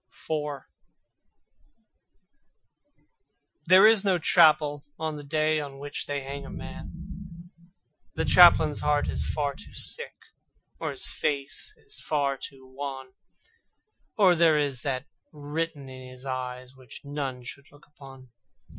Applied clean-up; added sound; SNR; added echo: classical method Wiener filter.